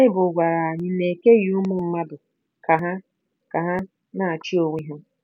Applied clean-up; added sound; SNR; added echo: none; none; none; none.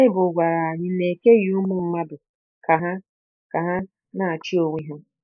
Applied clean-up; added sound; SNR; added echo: neural mask model Resemble Enhance denoiser.